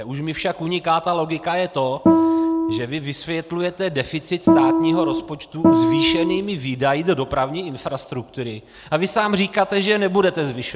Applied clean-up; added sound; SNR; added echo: none; Guitar; -5 dB; none.